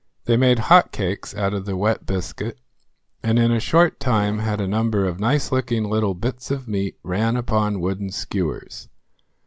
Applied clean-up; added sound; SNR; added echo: none; Explosion; 17 dB; none.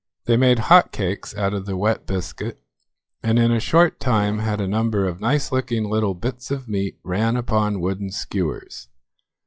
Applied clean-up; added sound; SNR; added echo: classical method log-MMSE.